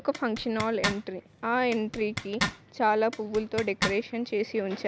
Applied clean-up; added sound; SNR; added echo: none; Zipper (clothing); 7 dB; none.